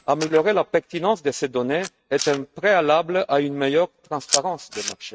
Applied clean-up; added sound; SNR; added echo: neural mask model RNNoise.